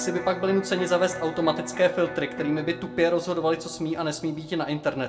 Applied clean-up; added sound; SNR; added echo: none; Electric guitar; 12 dB; reverberation time 0.2 s.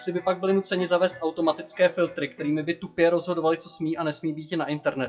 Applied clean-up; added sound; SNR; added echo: classical method WPE with log-MMSE.